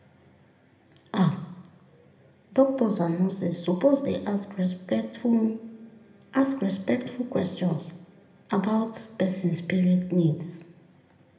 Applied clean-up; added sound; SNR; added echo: none; none; none; reverberation time 0.9 s.